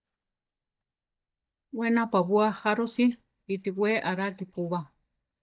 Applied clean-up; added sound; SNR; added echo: neural mask model DeepFilterNet 3.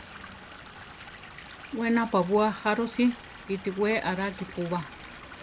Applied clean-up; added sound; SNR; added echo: none; Stream / Liquid; 16 dB; none.